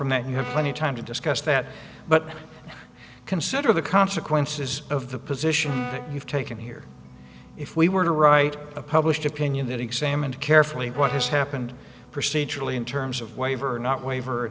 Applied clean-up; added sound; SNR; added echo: none; Brass instrument; 19 dB; none.